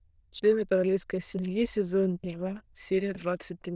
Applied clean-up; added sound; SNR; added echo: neural diffusion model UNIVERSE++.